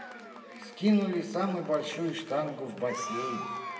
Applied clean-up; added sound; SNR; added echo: none; Applause / Crowd / Cheering; 11 dB; reverberation time 1.4 s.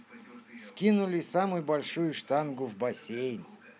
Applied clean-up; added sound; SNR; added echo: none; none; none; none.